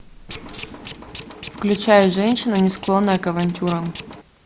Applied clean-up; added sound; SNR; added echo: none; Tools; 16 dB; none.